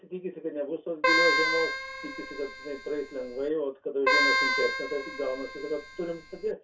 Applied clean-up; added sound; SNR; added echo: none; Keyboard (musical); -3 dB; reverberation time 0.2 s.